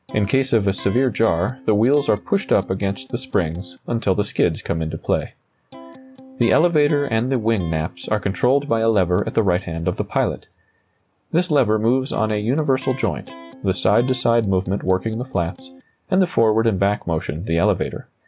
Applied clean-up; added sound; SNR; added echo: none; Electric guitar; 20 dB; none.